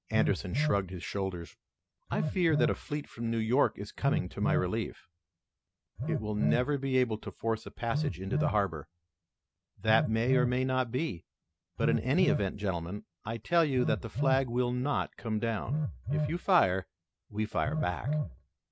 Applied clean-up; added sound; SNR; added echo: none; Telephone; 4 dB; none.